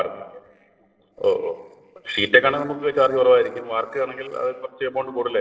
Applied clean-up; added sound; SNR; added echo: neural separator model SepFormer DNS4.